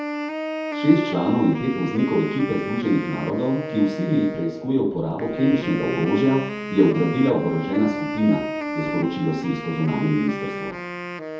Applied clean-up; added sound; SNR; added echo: none; Wind instrument, woodwind instrument; 7 dB; reverberation time 0.6 s.